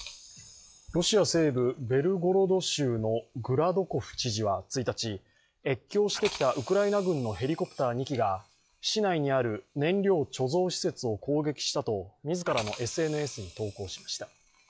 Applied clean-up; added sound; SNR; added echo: classical method log-MMSE.